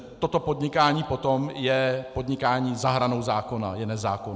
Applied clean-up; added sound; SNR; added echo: none; none; none; none.